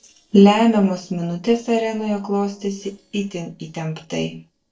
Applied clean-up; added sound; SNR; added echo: neural separator model SepFormer DNS4.